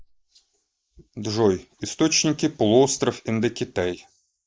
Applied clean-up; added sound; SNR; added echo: neural mask model Resemble Enhance denoiser.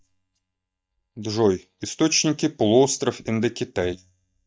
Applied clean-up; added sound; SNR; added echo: neural mask model DeepFilterNet 3.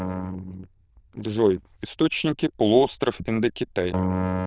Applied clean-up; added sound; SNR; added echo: neural diffusion model UNIVERSE++.